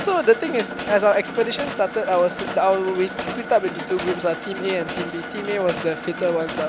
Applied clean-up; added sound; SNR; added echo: none; Mechanisms; 8 dB; none.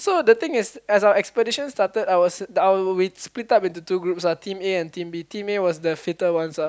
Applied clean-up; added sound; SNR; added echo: none; none; none; none.